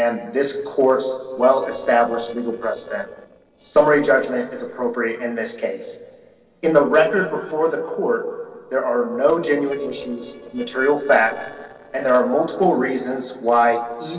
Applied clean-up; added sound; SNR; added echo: neural separator model SepFormer DNS4.